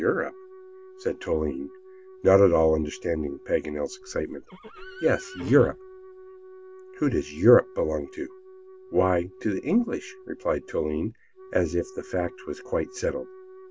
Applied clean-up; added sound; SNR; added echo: none; Livestock, farm animals, working animals + Wind instrument, woodwind instrument; 19 dB; none.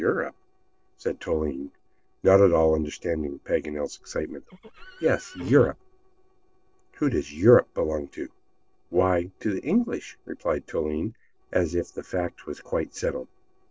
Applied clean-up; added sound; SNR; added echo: neural separator model SepFormer DNS4.